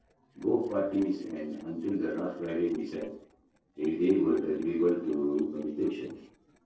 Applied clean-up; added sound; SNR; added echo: neural separator model SepFormer DNS4.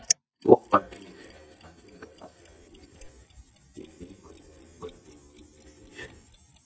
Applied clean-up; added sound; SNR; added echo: neural mask model DeepFilterNet 3.